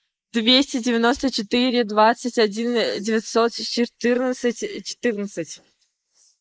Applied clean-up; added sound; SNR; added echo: neural mask model Resemble Enhance denoiser.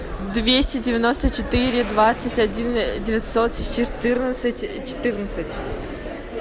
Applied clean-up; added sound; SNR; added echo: none; Explosion; 13 dB; none.